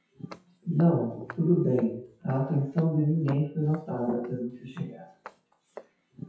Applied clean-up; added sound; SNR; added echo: classical method WPE with log-MMSE.